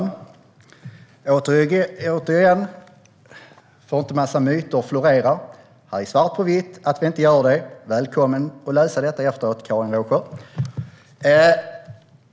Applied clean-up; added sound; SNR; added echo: none; none; none; none.